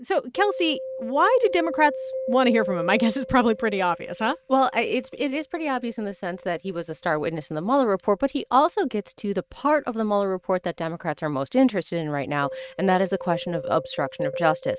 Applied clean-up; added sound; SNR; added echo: neural mask model RNNoise.